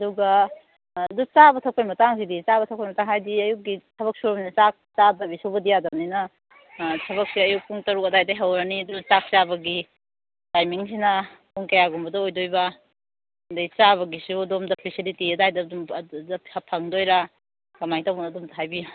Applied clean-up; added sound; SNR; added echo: none; none; none; none.